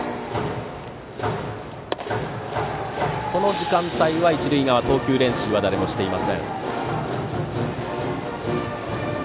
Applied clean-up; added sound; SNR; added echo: none; none; none; none.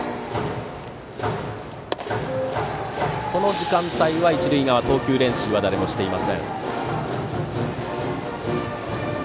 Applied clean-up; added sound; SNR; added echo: none; Wind instrument, woodwind instrument; 7 dB; none.